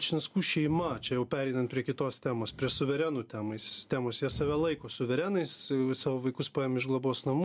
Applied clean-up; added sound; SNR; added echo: none; none; none; none.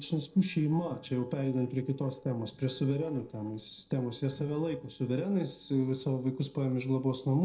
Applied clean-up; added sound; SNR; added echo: neural separator model SepFormer DNS4.